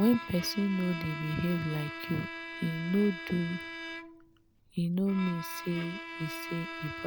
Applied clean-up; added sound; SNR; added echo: none; Bowed string instrument; 9 dB; none.